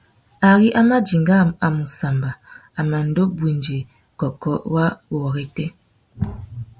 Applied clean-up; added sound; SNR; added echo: none; none; none; none.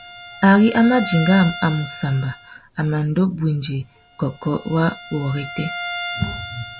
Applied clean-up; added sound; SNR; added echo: none; Bowed string instrument; 12 dB; none.